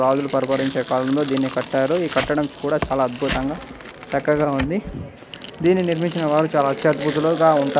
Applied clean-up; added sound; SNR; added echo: none; Tearing; 12 dB; none.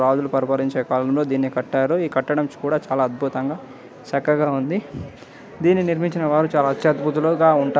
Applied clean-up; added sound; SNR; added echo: none; none; none; none.